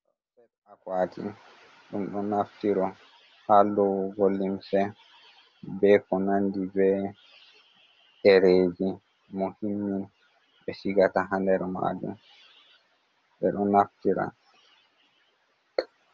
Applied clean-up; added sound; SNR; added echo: none; none; none; none.